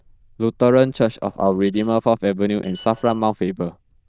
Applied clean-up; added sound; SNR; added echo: neural diffusion model UNIVERSE++.